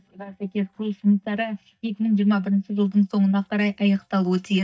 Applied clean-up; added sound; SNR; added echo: neural mask model DeepFilterNet 3.